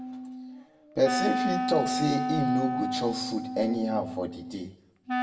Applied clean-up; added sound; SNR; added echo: none; Wind instrument, woodwind instrument; 2 dB; reverberation time 0.6 s.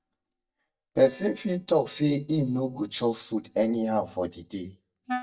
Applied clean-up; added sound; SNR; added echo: neural mask model DeepFilterNet 3.